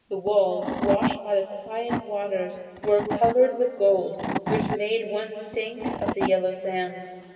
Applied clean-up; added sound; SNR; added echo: none; Wood / Tools; 7 dB; reverberation time 2.7 s.